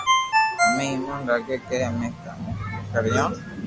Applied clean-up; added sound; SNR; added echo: none; Ringtone; 0 dB; none.